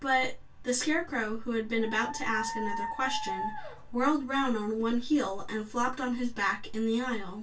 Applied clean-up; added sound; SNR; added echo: none; Dog; 6 dB; reverberation time 0.1 s.